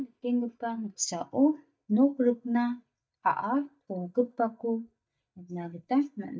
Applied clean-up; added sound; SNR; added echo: neural mask model DeepFilterNet 3.